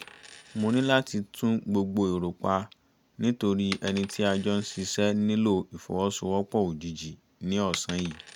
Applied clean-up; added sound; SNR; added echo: none; Coin (dropping); 19 dB; none.